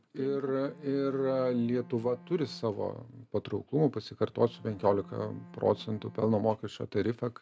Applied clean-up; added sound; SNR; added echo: none; Bowed string instrument; 20 dB; none.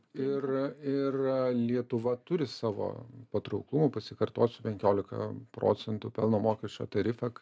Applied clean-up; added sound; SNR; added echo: none; none; none; none.